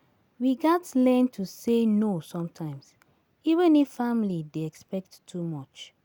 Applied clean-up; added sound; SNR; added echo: none; none; none; none.